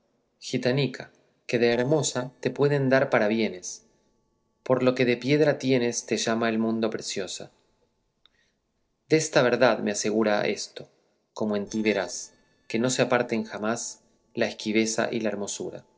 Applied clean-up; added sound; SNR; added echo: neural separator model SepFormer DNS4.